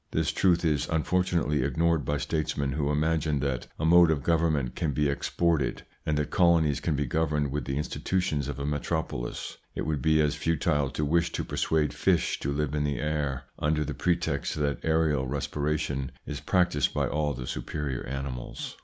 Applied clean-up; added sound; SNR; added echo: none; none; none; none.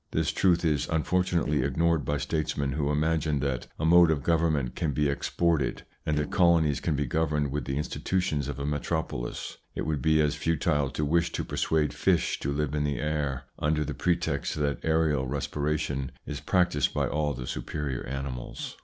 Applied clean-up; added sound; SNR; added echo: neural separator model SepFormer DNS4.